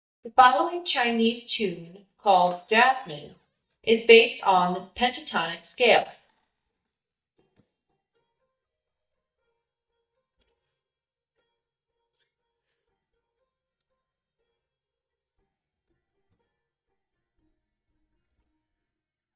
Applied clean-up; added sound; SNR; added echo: neural mask model DeepFilterNet 3.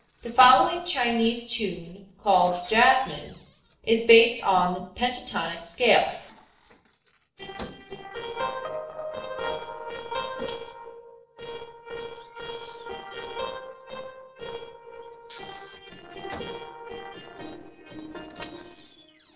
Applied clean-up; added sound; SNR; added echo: neural separator model SepFormer DNS4.